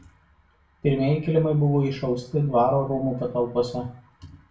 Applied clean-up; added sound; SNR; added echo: none; none; none; reverberation time 0.3 s.